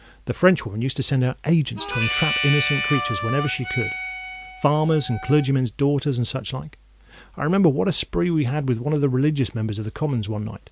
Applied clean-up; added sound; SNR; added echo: none; Harmonica; 5 dB; none.